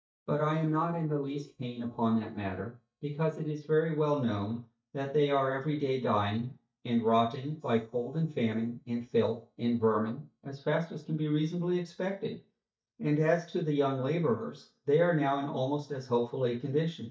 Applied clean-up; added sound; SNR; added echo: neural mask model DeepFilterNet 3.